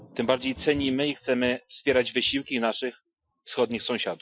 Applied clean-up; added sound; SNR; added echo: classical method Wiener filter.